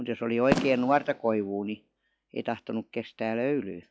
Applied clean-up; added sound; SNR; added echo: classical method log-MMSE.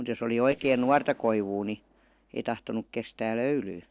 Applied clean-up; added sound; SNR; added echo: neural separator model SepFormer DNS4.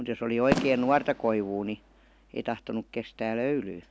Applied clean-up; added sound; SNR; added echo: none; Fireworks; 9 dB; none.